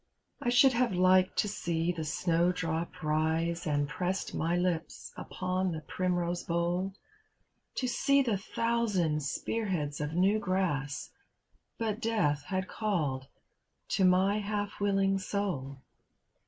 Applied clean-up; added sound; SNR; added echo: none; none; none; none.